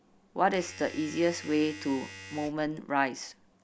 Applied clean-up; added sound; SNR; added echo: none; Domestic sounds, home sounds; 17 dB; none.